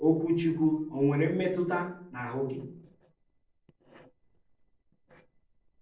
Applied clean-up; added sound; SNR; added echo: neural separator model SepFormer DNS4.